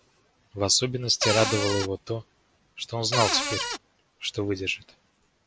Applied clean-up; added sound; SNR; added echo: none; Cupboard open or close; -1 dB; none.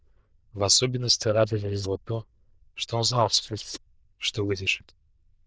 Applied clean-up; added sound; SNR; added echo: neural diffusion model UNIVERSE++.